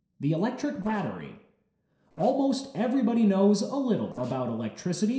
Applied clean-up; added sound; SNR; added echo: neural separator model SepFormer DNS4.